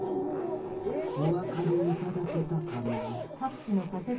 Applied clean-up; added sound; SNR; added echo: none; Zipper (clothing); 12 dB; reverberation time 0.4 s.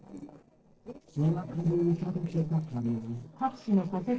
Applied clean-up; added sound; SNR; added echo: neural separator model SepFormer DNS4.